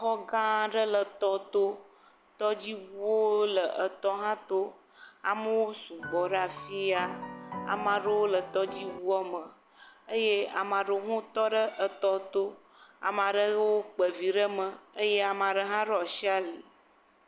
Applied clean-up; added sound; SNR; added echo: none; Piano; 11 dB; none.